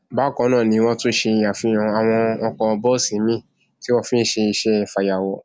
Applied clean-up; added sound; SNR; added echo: none; none; none; none.